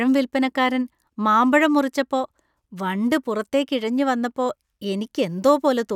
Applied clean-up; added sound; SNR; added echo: none; none; none; none.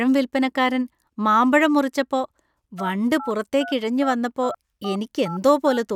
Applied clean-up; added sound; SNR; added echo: none; Telephone; 16 dB; none.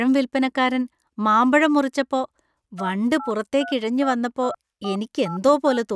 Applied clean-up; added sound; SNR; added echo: neural mask model RNNoise.